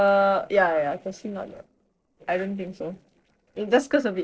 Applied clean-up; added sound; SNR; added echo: neural separator model SepFormer DNS4.